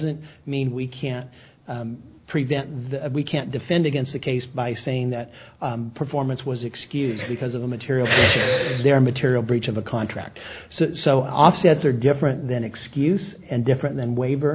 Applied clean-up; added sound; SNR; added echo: none; none; none; none.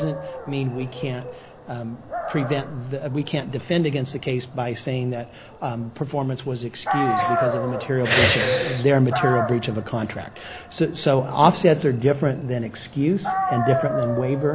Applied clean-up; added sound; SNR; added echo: none; Dog; 7 dB; none.